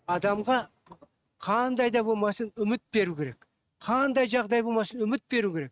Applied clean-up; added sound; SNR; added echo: neural mask model RNNoise.